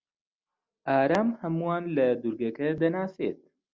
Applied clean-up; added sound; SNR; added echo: none; none; none; none.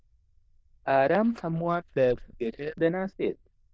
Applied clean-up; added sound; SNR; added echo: neural diffusion model UNIVERSE++.